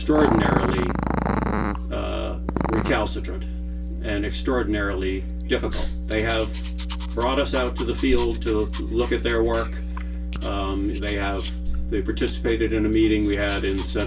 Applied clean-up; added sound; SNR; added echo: none; Growling; 8 dB; reverberation time 0.2 s.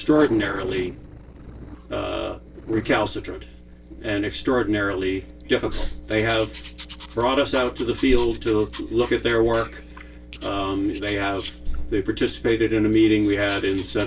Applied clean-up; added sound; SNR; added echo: neural separator model SepFormer DNS4.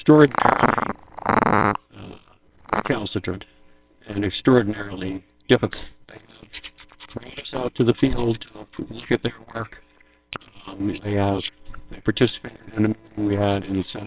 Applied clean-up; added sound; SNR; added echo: neural separator model SepFormer WHAMR!.